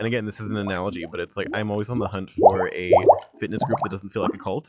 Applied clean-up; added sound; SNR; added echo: classical method log-MMSE.